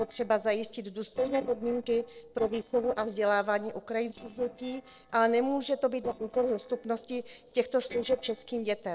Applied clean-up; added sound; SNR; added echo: neural separator model SepFormer DNS4.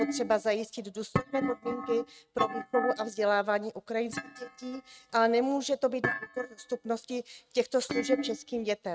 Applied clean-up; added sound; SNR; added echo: neural mask model RNNoise.